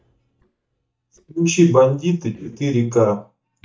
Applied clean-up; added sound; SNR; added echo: neural mask model DeepFilterNet 3.